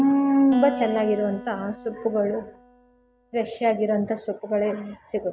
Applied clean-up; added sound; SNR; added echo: none; Acoustic guitar; 15 dB; none.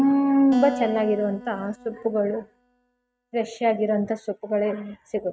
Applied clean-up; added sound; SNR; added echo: neural mask model RNNoise.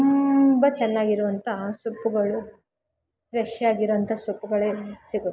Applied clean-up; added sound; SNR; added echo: none; none; none; none.